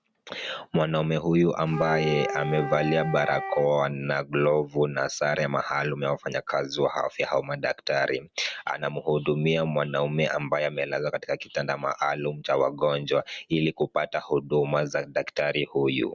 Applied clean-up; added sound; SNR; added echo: none; Wind instrument, woodwind instrument; 7 dB; none.